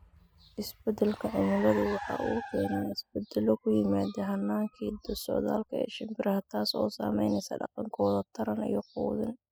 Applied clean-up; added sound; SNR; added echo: classical method spectral subtraction.